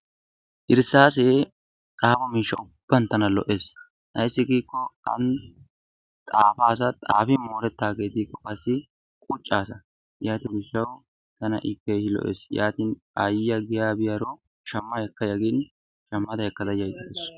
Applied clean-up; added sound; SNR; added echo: none; none; none; none.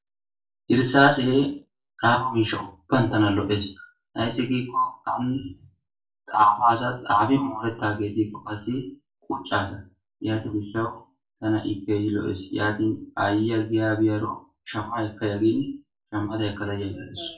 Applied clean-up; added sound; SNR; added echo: none; none; none; reverberation time 0.3 s.